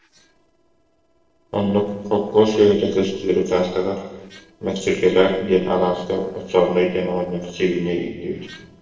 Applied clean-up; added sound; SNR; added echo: neural separator model SepFormer DNS4.